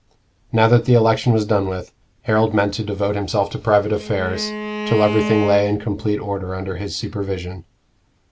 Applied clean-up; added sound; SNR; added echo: none; Bowed string instrument; 8 dB; none.